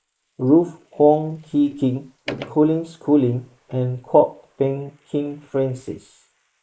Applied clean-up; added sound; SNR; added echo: neural mask model Resemble Enhance denoiser.